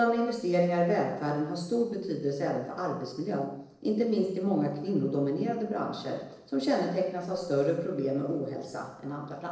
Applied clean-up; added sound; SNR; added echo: neural separator model SepFormer DNS4.